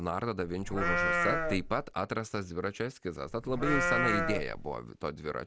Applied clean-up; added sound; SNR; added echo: none; Livestock, farm animals, working animals; -3 dB; none.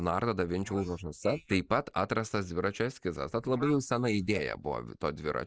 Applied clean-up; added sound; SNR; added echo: neural mask model Resemble Enhance denoiser.